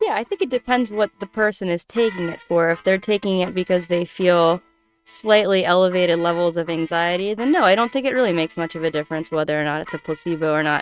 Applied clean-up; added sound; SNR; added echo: neural mask model RNNoise.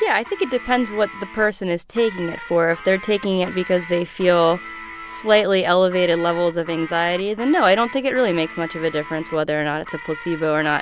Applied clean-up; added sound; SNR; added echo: none; Guitar; 16 dB; none.